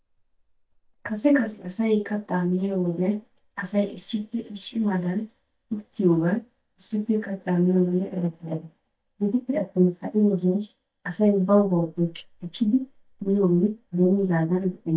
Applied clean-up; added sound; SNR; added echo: neural mask model DeepFilterNet 3.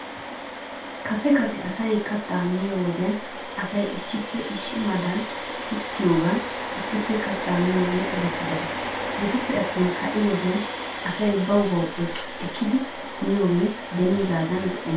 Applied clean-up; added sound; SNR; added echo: none; Domestic sounds, home sounds; 7 dB; reverberation time 0.2 s.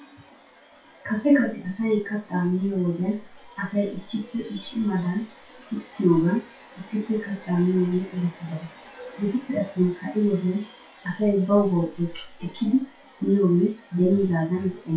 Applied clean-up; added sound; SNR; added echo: classical method WPE with log-MMSE.